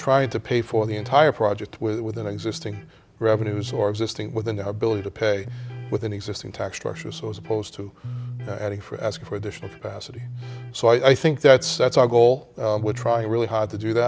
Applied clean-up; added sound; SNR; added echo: none; Electric guitar; 15 dB; none.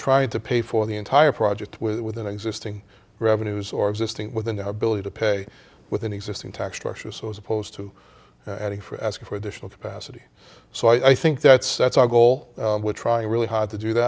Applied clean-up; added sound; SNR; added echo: none; none; none; none.